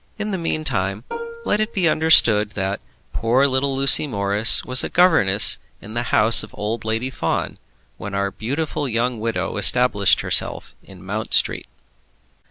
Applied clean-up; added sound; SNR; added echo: none; Plucked string instrument; 15 dB; none.